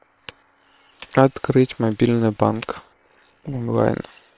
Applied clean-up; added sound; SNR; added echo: neural separator model SepFormer WHAM!.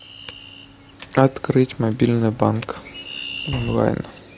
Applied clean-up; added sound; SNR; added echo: none; Chirp, tweet + Sliding door / Slam; 15 dB; none.